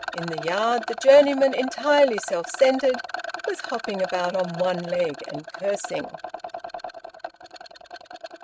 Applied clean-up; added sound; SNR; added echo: neural mask model RNNoise.